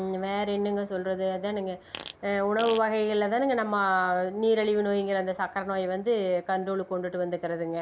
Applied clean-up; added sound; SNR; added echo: none; Fart; 14 dB; none.